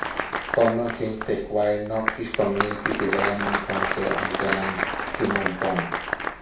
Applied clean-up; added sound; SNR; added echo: none; Applause; 1 dB; reverberation time 0.4 s.